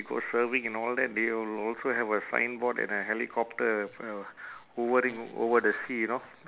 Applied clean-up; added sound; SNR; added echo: none; none; none; none.